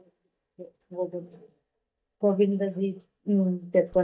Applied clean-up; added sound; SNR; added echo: neural mask model DeepFilterNet 3.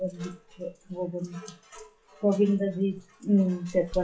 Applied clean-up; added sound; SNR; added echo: classical method WPE with log-MMSE.